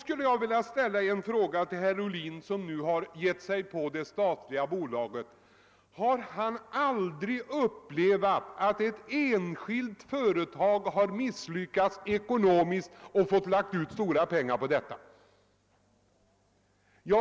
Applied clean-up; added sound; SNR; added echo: none; none; none; none.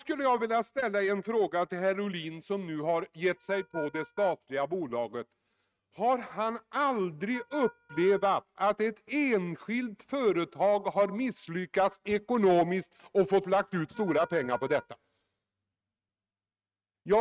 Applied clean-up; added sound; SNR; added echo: neural mask model RNNoise.